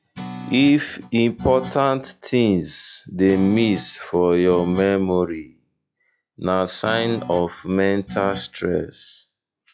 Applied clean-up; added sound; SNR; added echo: classical method log-MMSE.